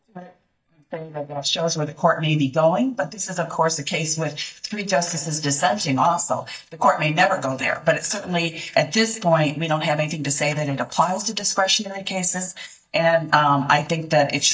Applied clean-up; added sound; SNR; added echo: neural mask model DeepFilterNet 3.